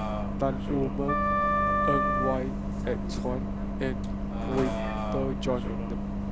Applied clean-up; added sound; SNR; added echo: none; Wind instrument, woodwind instrument + Bus; -4 dB; none.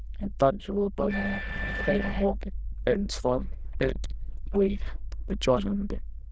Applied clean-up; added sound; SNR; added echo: neural diffusion model UNIVERSE++.